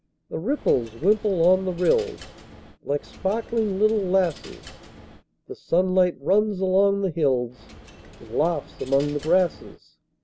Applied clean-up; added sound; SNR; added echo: none; Coin (dropping); 20 dB; none.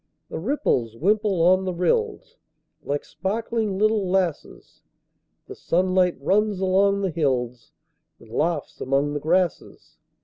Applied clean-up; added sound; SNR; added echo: none; none; none; none.